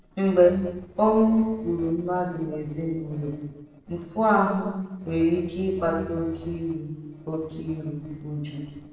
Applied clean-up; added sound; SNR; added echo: neural separator model SepFormer DNS4.